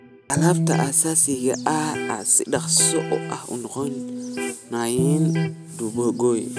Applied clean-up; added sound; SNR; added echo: none; Electric guitar; 4 dB; none.